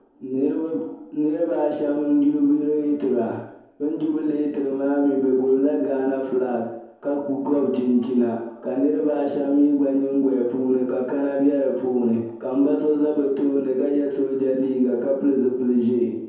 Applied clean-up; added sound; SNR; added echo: none; none; none; reverberation time 0.9 s.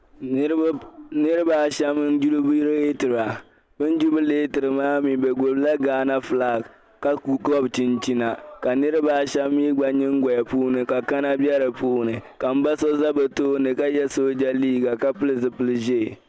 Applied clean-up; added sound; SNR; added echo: none; none; none; none.